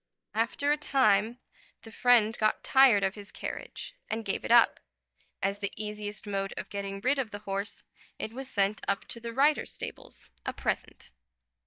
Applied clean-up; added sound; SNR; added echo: neural mask model DeepFilterNet 3.